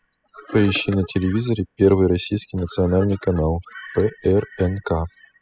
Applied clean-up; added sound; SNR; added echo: classical method spectral subtraction.